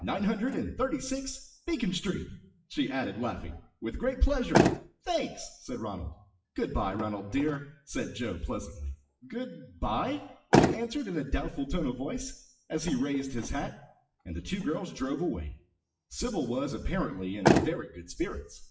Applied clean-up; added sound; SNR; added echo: classical method WPE with log-MMSE.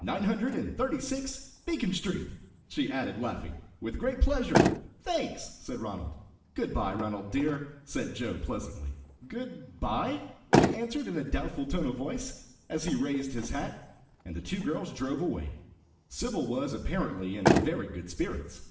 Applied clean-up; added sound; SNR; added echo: none; Motor vehicle (road); 3 dB; reverberation time 0.8 s.